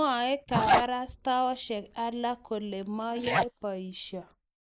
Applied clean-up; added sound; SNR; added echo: neural mask model Resemble Enhance denoiser.